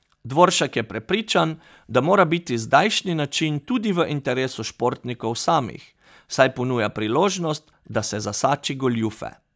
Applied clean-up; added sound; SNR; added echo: none; none; none; none.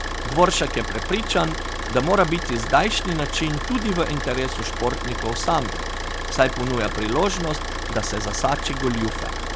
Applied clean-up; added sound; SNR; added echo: none; Idling / Car; 4 dB; none.